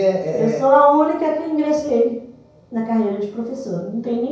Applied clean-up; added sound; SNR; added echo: none; none; none; reverberation time 0.6 s.